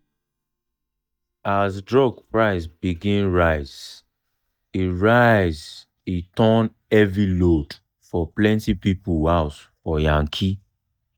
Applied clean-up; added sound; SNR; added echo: neural mask model DeepFilterNet 3.